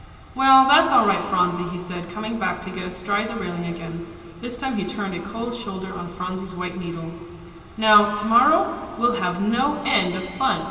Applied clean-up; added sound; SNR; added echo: none; none; none; reverberation time 2.9 s.